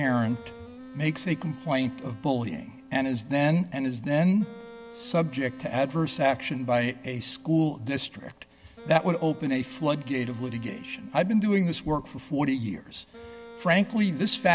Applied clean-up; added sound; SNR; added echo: none; Wind instrument, woodwind instrument; 19 dB; none.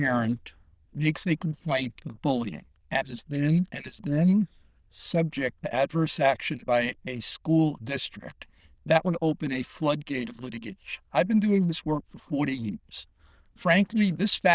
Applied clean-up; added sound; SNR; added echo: neural diffusion model UNIVERSE++.